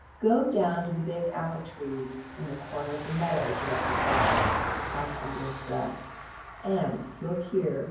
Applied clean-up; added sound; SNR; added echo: none; Vehicle; 3 dB; reverberation time 0.9 s.